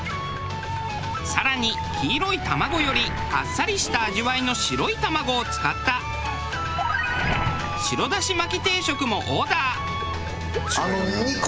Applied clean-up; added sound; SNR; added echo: none; Waves, surf; 12 dB; none.